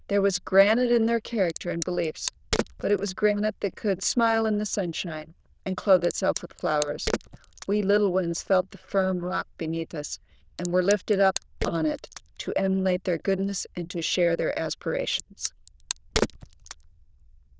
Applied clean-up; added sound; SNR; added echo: neural diffusion model UNIVERSE++.